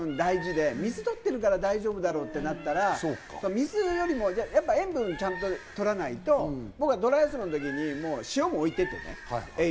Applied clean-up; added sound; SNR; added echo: none; Bird; 15 dB; none.